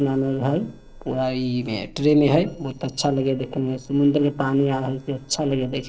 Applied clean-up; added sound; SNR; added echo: neural separator model SepFormer DNS4.